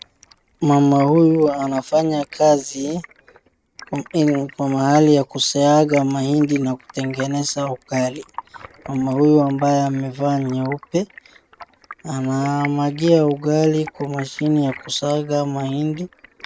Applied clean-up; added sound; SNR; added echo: neural mask model RNNoise.